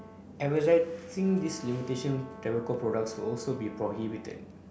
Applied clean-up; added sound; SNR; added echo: none; Brass instrument; 20 dB; none.